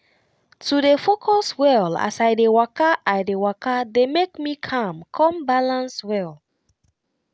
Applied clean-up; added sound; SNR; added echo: none; none; none; none.